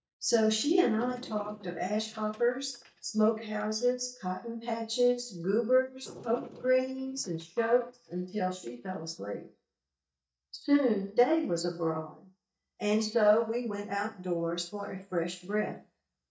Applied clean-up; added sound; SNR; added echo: neural mask model DeepFilterNet 3.